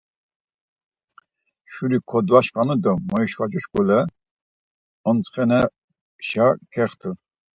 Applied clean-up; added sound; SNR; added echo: none; none; none; none.